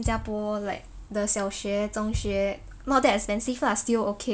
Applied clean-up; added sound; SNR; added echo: none; Bass drum; 12 dB; none.